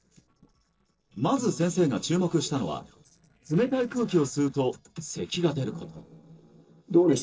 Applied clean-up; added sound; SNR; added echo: neural separator model SepFormer DNS4.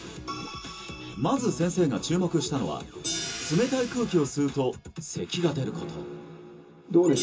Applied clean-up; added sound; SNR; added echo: none; Hi-hat; 14 dB; reverberation time 0.2 s.